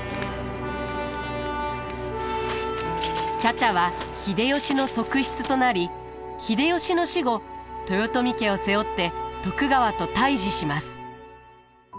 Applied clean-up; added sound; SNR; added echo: none; none; none; none.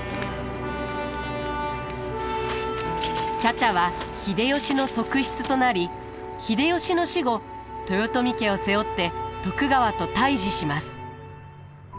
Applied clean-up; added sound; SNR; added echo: none; Aircraft; 17 dB; none.